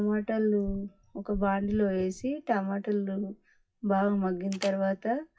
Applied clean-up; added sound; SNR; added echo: classical method WPE with log-MMSE.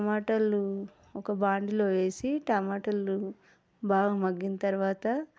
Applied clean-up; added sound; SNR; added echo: none; none; none; none.